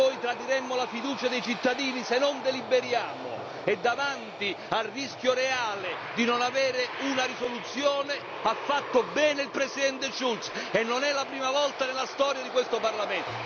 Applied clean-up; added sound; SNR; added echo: none; Aircraft; 9 dB; none.